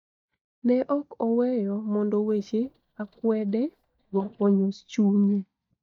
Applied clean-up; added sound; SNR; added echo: neural mask model DeepFilterNet 3.